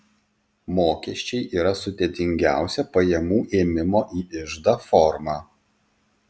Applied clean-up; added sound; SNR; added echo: none; none; none; none.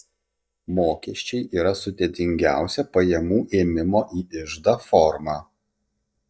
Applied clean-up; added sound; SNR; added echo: neural mask model DeepFilterNet 3.